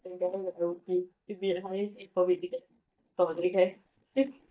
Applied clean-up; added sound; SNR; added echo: neural mask model DeepFilterNet 3.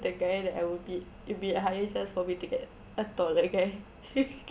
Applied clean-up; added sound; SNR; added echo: none; none; none; none.